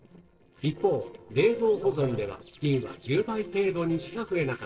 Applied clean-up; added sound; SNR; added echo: neural separator model SepFormer DNS4.